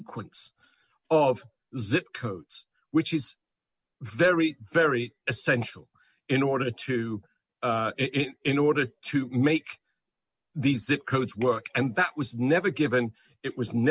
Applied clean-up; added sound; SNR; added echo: none; none; none; none.